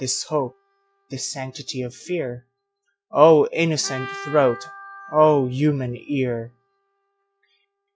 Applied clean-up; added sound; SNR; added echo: classical method log-MMSE.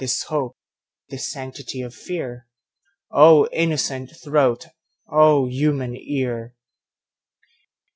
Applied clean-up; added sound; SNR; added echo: none; none; none; none.